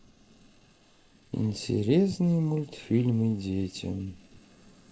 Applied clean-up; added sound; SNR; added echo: neural mask model Resemble Enhance denoiser.